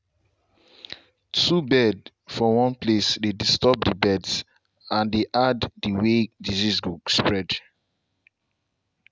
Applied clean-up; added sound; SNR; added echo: none; none; none; none.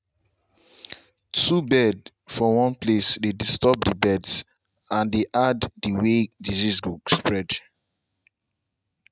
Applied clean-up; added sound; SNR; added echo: neural mask model RNNoise.